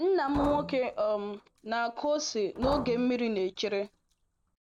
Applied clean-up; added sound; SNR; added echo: none; Liquid; 11 dB; none.